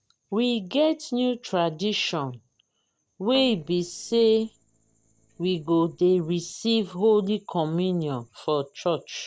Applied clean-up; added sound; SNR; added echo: neural separator model SepFormer DNS4.